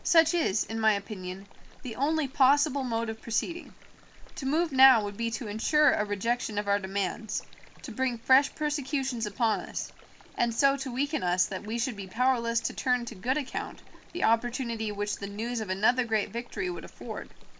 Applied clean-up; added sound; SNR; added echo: none; Stream; 18 dB; none.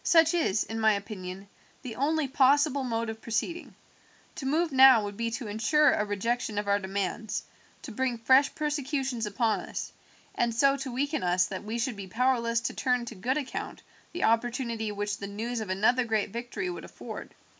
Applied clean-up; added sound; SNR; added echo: none; none; none; none.